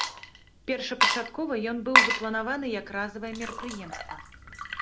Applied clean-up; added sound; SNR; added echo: none; Water / Liquid; -4 dB; none.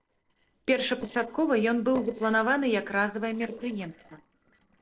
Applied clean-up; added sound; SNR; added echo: neural separator model SepFormer DNS4.